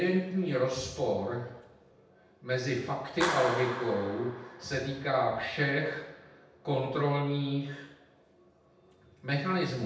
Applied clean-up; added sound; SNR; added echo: none; Clapping; 11 dB; reverberation time 0.8 s.